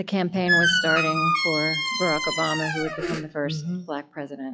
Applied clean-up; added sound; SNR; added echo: classical method log-MMSE.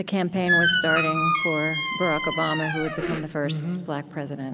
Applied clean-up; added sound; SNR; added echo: none; Squeak; -2 dB; none.